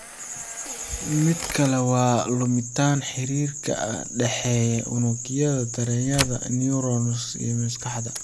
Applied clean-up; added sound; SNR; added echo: none; Camera; 14 dB; none.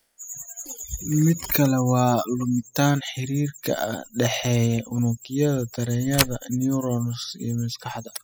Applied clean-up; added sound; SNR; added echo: classical method spectral subtraction.